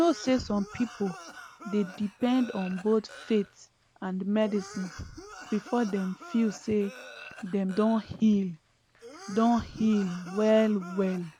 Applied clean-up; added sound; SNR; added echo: none; Cough; 17 dB; none.